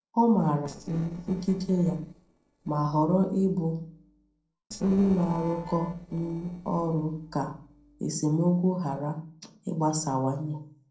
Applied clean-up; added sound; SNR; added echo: neural separator model SepFormer DNS4.